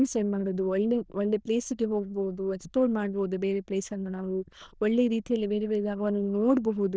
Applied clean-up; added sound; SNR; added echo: neural diffusion model UNIVERSE++.